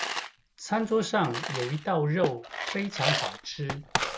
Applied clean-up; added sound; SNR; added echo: none; Coin (dropping); 4 dB; none.